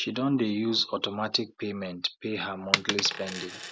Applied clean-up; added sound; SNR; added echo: none; Coin (dropping); 7 dB; none.